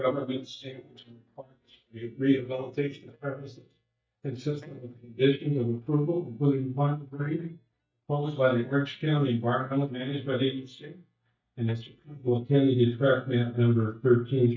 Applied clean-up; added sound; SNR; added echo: neural mask model DeepFilterNet 3.